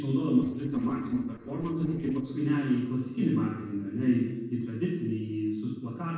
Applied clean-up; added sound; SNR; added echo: neural separator model SepFormer DNS4.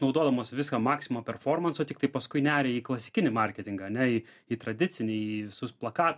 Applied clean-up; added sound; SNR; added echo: none; none; none; none.